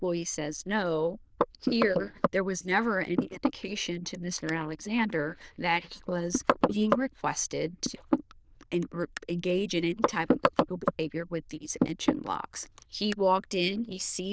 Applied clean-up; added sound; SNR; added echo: neural diffusion model UNIVERSE++.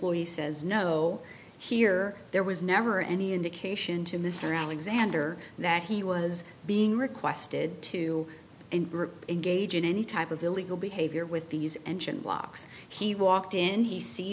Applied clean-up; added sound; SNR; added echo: none; none; none; none.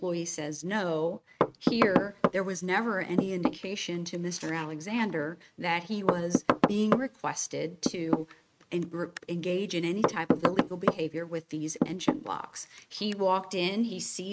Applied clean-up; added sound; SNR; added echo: neural mask model RNNoise.